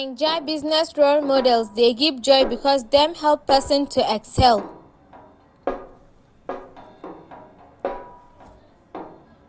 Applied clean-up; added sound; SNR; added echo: none; Snare drum; 14 dB; none.